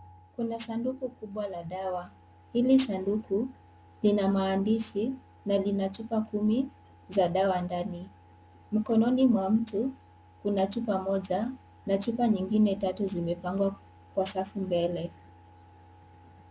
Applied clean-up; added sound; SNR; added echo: none; none; none; none.